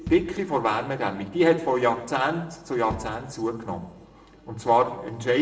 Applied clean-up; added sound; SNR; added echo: none; Bass drum; 17 dB; reverberation time 0.7 s.